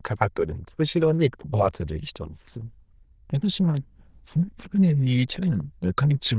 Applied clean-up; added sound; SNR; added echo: neural diffusion model UNIVERSE++.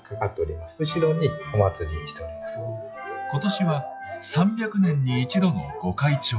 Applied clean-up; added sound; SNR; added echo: classical method log-MMSE.